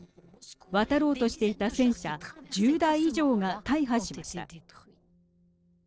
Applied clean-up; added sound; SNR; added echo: neural separator model SepFormer DNS4.